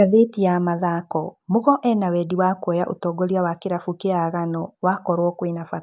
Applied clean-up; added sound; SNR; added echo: none; none; none; none.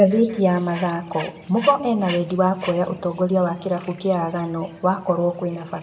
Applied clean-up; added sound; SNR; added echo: none; Bird; 19 dB; reverberation time 0.6 s.